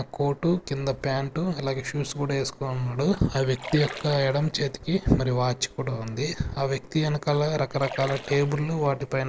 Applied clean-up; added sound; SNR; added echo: none; Splash, splatter; 15 dB; none.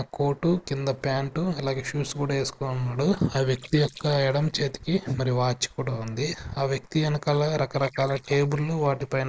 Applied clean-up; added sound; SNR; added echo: neural mask model Resemble Enhance denoiser.